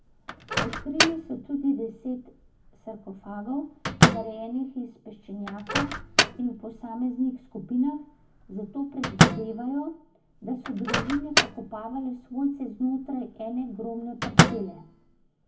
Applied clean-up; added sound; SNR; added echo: none; Microwave oven; -4 dB; reverberation time 0.3 s.